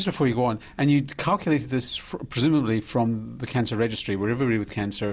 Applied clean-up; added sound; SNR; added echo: none; none; none; none.